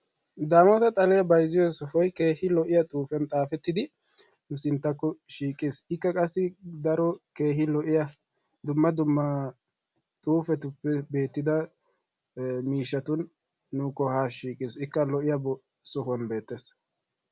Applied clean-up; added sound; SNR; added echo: none; none; none; none.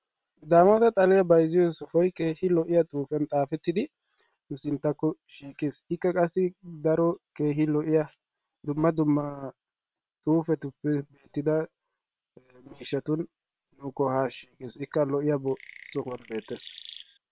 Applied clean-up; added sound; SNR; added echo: neural separator model SepFormer WHAM!.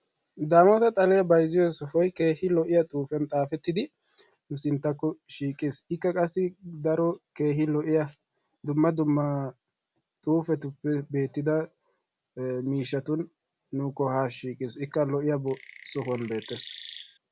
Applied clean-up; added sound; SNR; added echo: none; Chirp, tweet; 18 dB; none.